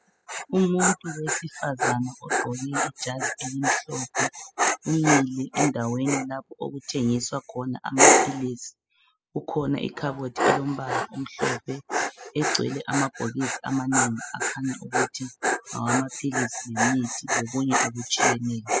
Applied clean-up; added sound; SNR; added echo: classical method spectral subtraction.